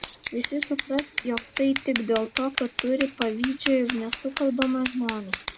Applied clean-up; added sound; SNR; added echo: none; Scissors; 3 dB; none.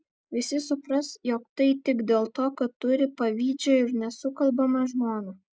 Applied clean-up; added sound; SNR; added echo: none; none; none; none.